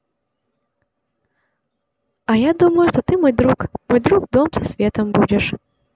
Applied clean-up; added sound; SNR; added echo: none; none; none; none.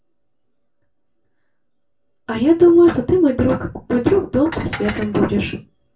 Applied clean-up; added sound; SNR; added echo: none; Dishes, pots, and pans; 13 dB; reverberation time 0.2 s.